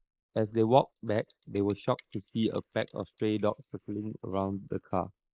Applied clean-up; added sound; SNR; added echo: neural mask model Resemble Enhance denoiser.